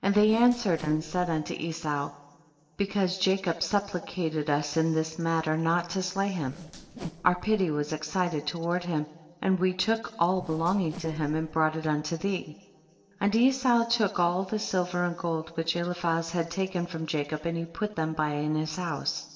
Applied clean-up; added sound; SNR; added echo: neural separator model SepFormer DNS4.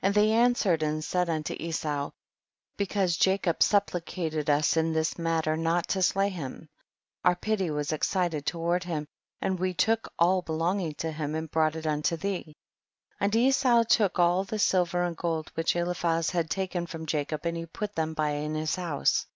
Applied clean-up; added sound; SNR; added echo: none; none; none; none.